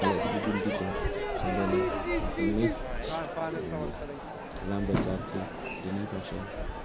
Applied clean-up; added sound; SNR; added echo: none; Crowd / Fireworks; -3 dB; none.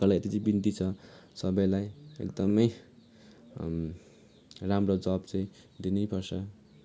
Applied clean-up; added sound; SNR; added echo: none; none; none; none.